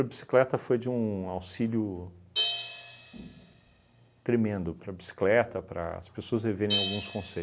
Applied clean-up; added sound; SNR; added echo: none; Crash cymbal; 9 dB; none.